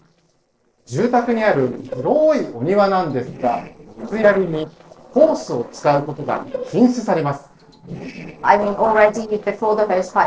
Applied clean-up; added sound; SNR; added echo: neural separator model SepFormer DNS4.